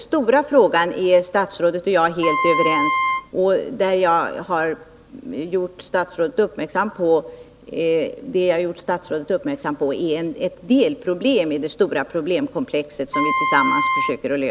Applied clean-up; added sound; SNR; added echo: none; Wind instrument, woodwind instrument; 1 dB; none.